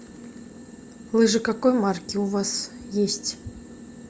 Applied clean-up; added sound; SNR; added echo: none; none; none; none.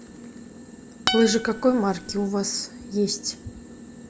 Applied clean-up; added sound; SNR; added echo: none; Acoustic guitar; 5 dB; none.